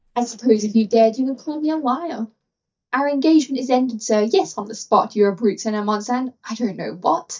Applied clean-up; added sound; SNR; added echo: neural mask model DeepFilterNet 3.